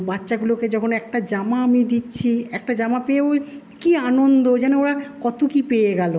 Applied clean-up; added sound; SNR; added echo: none; none; none; none.